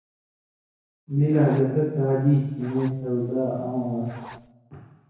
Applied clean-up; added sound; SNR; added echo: none; Zipper (clothing); 19 dB; reverberation time 1.0 s.